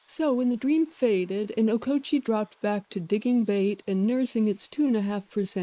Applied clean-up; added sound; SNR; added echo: neural mask model Resemble Enhance denoiser.